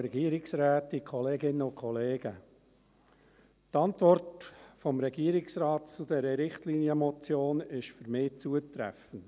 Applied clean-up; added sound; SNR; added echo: none; none; none; none.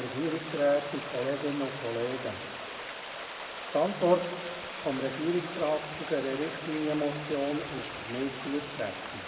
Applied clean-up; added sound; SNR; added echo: none; Stream; 8 dB; reverberation time 1.0 s.